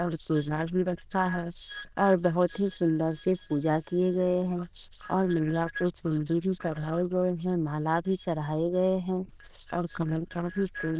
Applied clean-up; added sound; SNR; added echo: neural diffusion model UNIVERSE++.